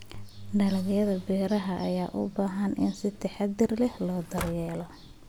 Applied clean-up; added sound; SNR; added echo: none; Sliding door; 19 dB; none.